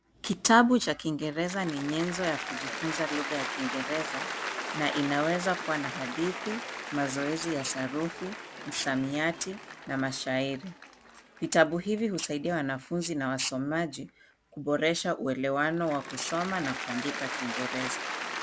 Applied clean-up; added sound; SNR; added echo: none; Applause / Cheering; 8 dB; none.